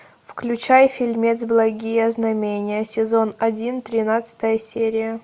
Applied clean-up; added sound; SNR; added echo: none; none; none; none.